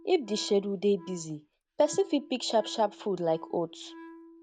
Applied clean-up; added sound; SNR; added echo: none; Wind instrument, woodwind instrument; 20 dB; none.